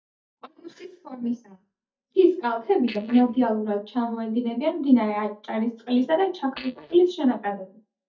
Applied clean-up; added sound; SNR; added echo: neural mask model DeepFilterNet 3.